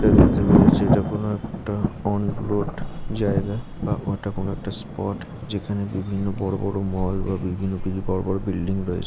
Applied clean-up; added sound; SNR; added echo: none; Thunder; -2 dB; none.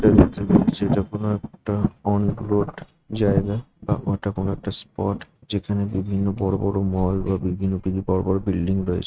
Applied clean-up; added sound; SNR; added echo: neural mask model RNNoise.